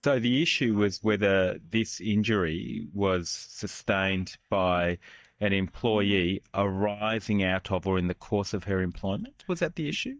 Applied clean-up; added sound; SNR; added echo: neural mask model DeepFilterNet 3.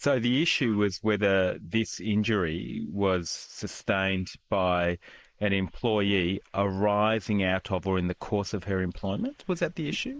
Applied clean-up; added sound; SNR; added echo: neural mask model Resemble Enhance denoiser.